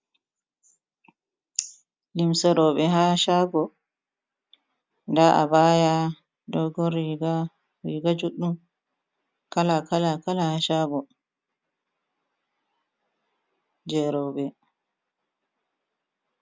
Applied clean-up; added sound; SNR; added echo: none; none; none; none.